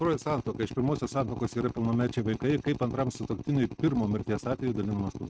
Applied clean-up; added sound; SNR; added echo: neural mask model RNNoise.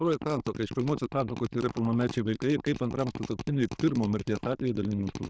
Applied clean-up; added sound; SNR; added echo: neural diffusion model UNIVERSE++.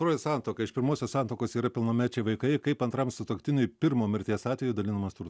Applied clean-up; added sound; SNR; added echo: none; none; none; none.